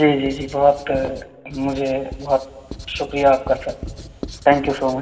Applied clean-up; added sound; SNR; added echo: none; Writing; 15 dB; reverberation time 1.3 s.